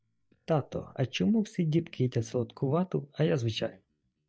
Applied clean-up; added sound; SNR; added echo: neural mask model DeepFilterNet 3.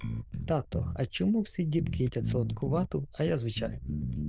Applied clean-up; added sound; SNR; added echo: neural diffusion model UNIVERSE++.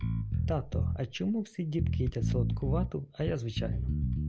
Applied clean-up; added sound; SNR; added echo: none; Bass guitar; -3 dB; none.